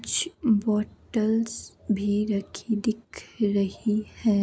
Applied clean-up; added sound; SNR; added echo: none; none; none; none.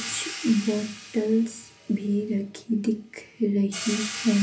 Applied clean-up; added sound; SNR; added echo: none; Hi-hat; 12 dB; reverberation time 0.3 s.